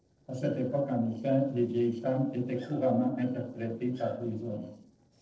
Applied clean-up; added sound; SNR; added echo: neural separator model SepFormer DNS4.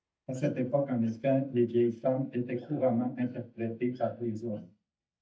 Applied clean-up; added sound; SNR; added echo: neural mask model DeepFilterNet 3.